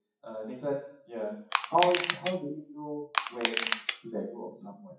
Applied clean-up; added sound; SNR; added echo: classical method WPE with log-MMSE.